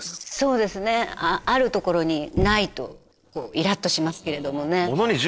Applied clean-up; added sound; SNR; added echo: neural separator model SepFormer DNS4.